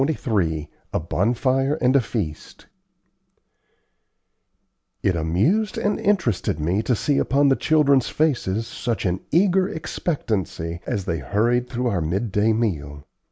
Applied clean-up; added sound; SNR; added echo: none; none; none; none.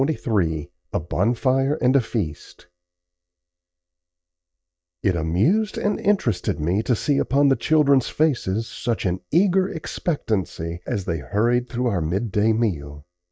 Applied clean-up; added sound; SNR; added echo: neural mask model DeepFilterNet 3.